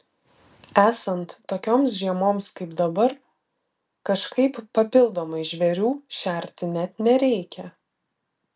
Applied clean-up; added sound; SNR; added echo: none; none; none; none.